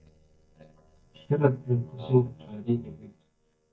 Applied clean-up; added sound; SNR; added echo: neural mask model DeepFilterNet 3.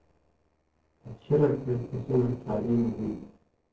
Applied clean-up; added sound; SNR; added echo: neural separator model SepFormer DNS4.